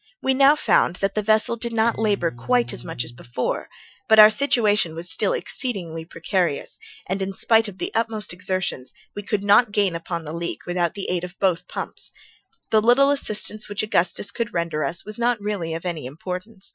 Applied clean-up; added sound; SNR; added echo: classical method Wiener filter.